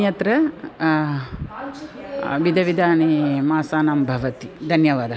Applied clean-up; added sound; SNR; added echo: none; none; none; none.